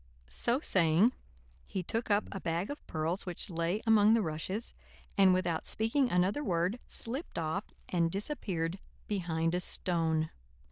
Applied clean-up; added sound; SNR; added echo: neural diffusion model UNIVERSE++.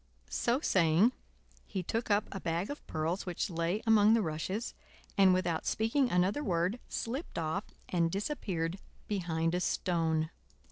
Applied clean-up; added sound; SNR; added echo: neural separator model SepFormer DNS4.